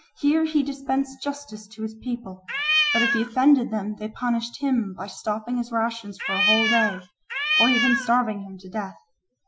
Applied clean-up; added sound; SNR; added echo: classical method Wiener filter.